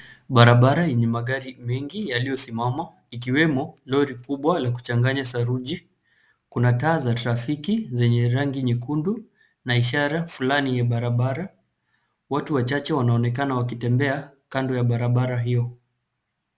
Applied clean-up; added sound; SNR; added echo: none; none; none; none.